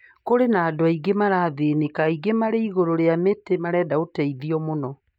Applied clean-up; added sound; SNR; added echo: none; none; none; none.